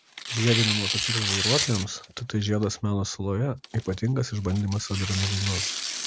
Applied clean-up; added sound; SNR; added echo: none; Tearing; 4 dB; none.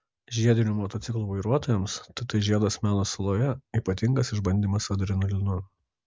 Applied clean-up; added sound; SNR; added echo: none; none; none; none.